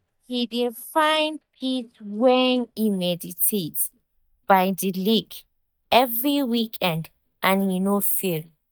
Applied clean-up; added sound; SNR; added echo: neural mask model DeepFilterNet 3.